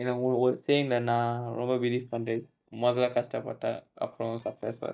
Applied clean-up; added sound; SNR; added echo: neural mask model DeepFilterNet 3.